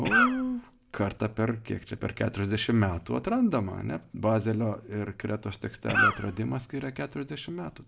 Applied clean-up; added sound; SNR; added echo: none; Cough; -3 dB; reverberation time 0.3 s.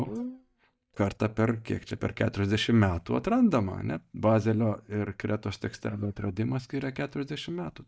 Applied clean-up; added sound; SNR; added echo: neural mask model DeepFilterNet 3.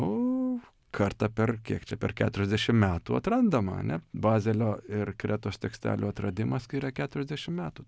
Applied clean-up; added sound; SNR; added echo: none; none; none; none.